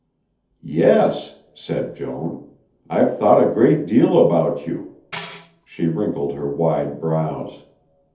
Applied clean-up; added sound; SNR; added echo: none; Tambourine; 5 dB; reverberation time 0.5 s.